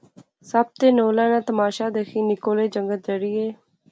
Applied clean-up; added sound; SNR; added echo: none; none; none; none.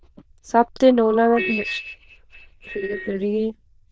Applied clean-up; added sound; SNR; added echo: neural diffusion model UNIVERSE++.